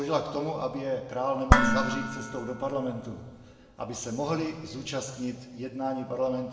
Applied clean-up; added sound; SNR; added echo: none; Dishes, pots, and pans; -3 dB; reverberation time 1.2 s.